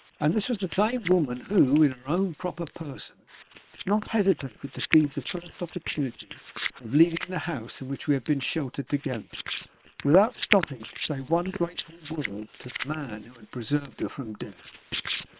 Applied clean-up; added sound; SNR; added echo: neural separator model SepFormer WHAM!.